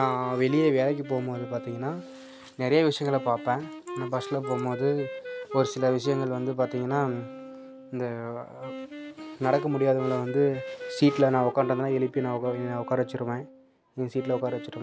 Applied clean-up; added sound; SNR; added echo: none; Wind instrument, woodwind instrument; 11 dB; none.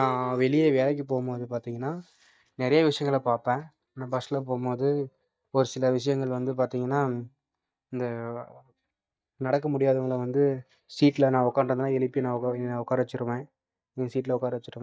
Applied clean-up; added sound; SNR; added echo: neural mask model DeepFilterNet 3.